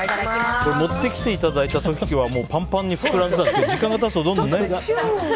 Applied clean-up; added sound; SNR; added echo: none; none; none; none.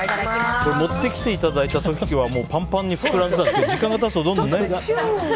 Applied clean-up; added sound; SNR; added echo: none; Bowed string instrument; 19 dB; none.